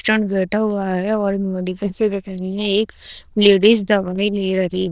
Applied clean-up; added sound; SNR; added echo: neural diffusion model UNIVERSE++.